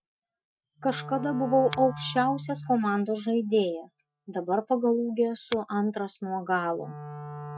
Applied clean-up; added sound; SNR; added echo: classical method Wiener filter.